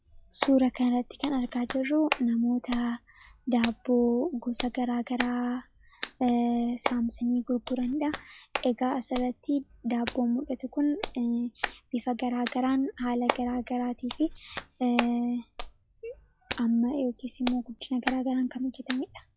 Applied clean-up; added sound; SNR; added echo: classical method log-MMSE.